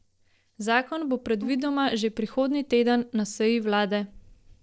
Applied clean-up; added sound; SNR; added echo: neural separator model SepFormer DNS4.